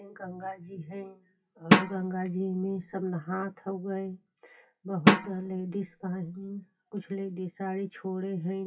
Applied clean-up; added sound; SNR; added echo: classical method WPE with log-MMSE.